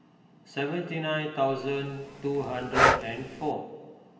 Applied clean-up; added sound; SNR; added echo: none; Breathing; -3 dB; reverberation time 1.4 s.